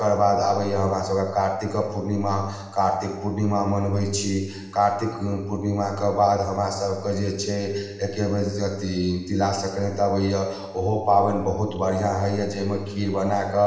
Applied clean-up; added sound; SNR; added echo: none; none; none; reverberation time 1.1 s.